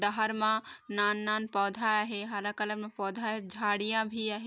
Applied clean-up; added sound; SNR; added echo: none; none; none; none.